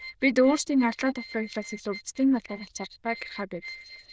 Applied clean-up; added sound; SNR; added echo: neural diffusion model UNIVERSE++.